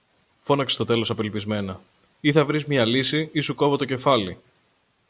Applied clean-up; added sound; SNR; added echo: none; none; none; none.